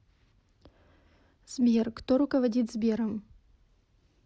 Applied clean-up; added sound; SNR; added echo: none; none; none; none.